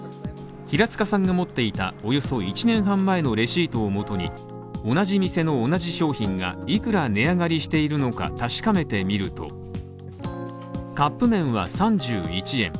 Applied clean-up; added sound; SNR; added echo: none; none; none; none.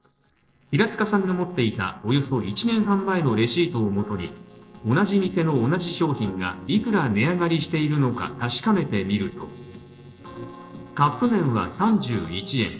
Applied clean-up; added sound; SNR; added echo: neural separator model SepFormer DNS4.